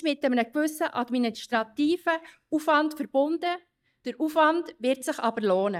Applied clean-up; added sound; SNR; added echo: neural mask model DeepFilterNet 3.